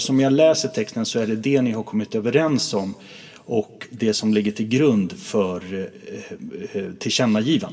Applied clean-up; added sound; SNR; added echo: none; none; none; reverberation time 1.3 s.